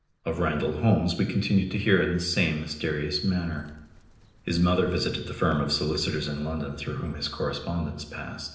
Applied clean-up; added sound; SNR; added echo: neural separator model SepFormer DNS4.